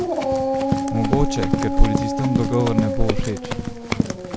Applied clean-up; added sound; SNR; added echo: none; Run + Dog; 1 dB; none.